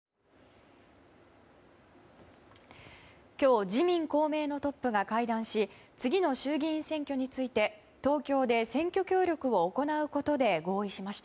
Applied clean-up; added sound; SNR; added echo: none; none; none; none.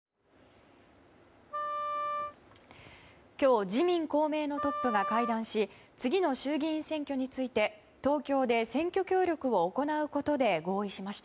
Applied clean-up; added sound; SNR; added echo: none; Wind instrument, woodwind instrument; 5 dB; none.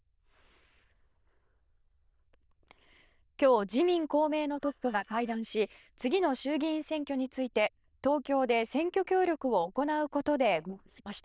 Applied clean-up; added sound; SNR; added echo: neural diffusion model UNIVERSE++.